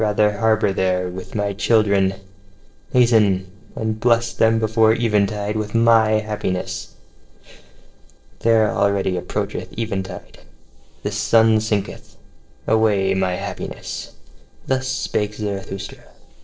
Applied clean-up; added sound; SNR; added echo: neural separator model SepFormer DNS4.